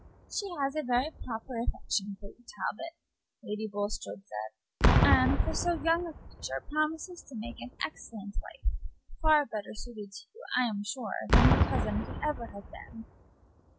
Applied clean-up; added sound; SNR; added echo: none; Boom; 1 dB; none.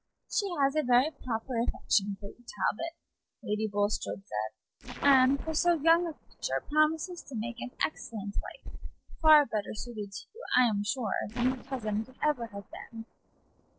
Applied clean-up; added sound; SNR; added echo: neural separator model SepFormer DNS4.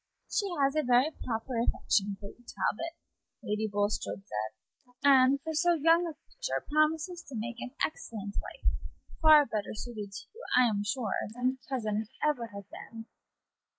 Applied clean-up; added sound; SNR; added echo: neural mask model Resemble Enhance denoiser.